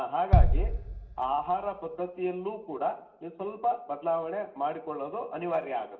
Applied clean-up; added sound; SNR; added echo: none; Bass drum; -3 dB; reverberation time 0.6 s.